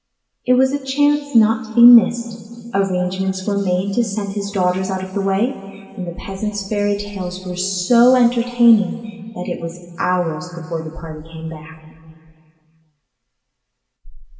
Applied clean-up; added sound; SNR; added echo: none; none; none; reverberation time 2.7 s.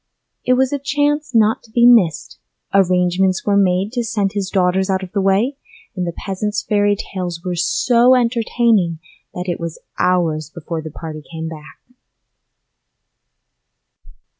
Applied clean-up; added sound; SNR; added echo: none; none; none; none.